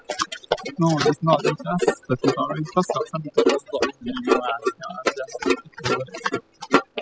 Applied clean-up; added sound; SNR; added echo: classical method spectral subtraction.